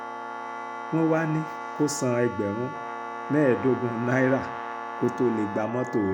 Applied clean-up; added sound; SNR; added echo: none; Brass instrument + Wind instrument, woodwind instrument; 8 dB; none.